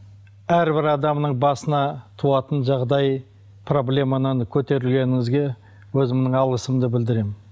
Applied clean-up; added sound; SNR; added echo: none; none; none; none.